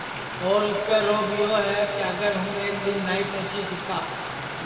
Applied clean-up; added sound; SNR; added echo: none; Stream; 6 dB; reverberation time 2.2 s.